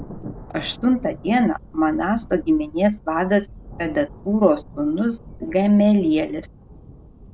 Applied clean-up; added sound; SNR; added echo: none; Thunder; 18 dB; none.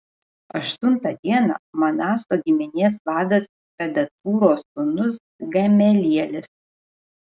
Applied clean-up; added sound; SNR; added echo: none; none; none; none.